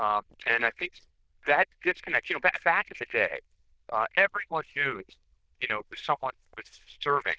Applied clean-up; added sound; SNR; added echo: neural diffusion model UNIVERSE++.